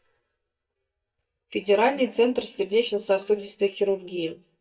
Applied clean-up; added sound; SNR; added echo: neural mask model DeepFilterNet 3.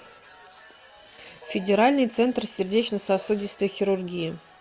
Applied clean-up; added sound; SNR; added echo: none; none; none; none.